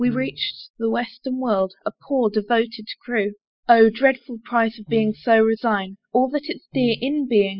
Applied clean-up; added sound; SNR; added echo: classical method spectral subtraction.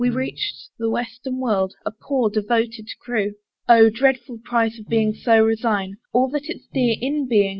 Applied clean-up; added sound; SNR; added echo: none; Brass instrument; 16 dB; none.